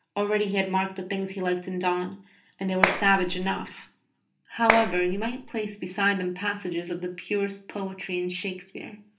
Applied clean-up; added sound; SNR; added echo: none; Clapping; 1 dB; reverberation time 0.3 s.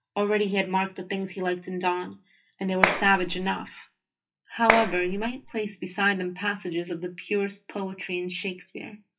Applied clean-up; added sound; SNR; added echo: classical method WPE with log-MMSE.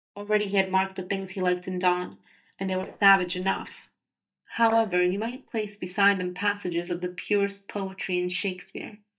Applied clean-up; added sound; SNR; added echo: neural mask model DeepFilterNet 3.